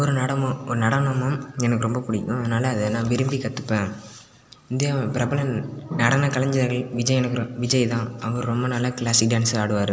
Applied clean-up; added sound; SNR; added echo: none; none; none; none.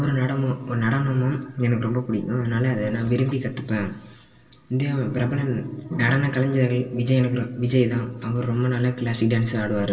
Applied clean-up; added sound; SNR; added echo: none; none; none; reverberation time 0.2 s.